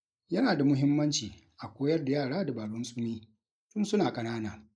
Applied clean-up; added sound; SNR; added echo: neural mask model Resemble Enhance denoiser.